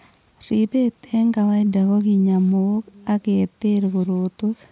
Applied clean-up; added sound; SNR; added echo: none; none; none; none.